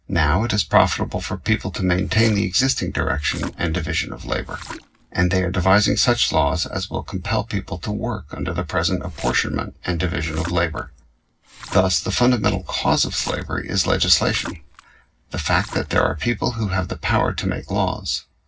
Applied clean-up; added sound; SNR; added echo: neural separator model SepFormer DNS4.